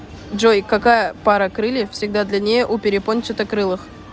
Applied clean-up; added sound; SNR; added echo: none; none; none; none.